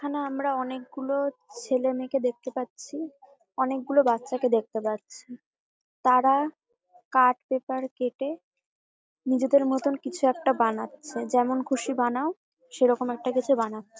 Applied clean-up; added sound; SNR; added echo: none; none; none; none.